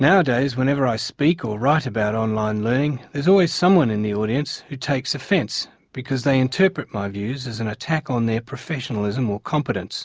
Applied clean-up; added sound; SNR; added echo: none; none; none; none.